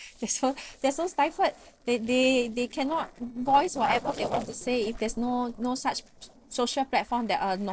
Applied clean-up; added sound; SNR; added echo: neural separator model SepFormer DNS4.